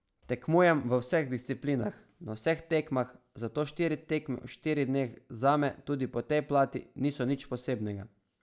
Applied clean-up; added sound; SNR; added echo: none; none; none; none.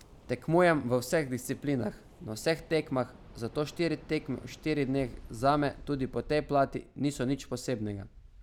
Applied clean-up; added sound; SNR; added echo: none; Waves, surf; 19 dB; none.